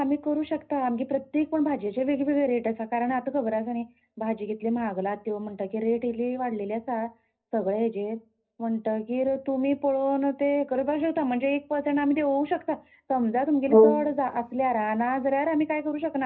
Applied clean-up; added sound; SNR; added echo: none; Brass instrument; -2 dB; reverberation time 0.5 s.